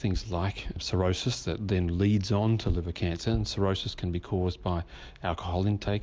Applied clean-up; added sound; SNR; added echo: none; none; none; none.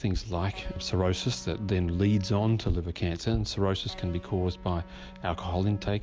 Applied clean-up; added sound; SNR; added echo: none; Electric guitar; 18 dB; none.